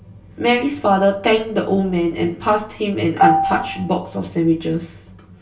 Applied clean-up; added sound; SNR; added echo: none; Marimba, xylophone; 3 dB; reverberation time 0.2 s.